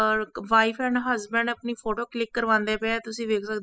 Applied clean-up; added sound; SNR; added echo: classical method spectral subtraction.